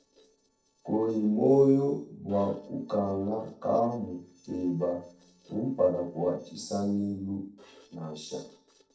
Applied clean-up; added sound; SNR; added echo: neural separator model SepFormer DNS4.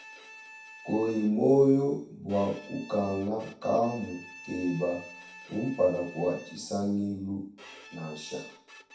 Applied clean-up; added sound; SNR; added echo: none; Bowed string instrument; 20 dB; reverberation time 0.6 s.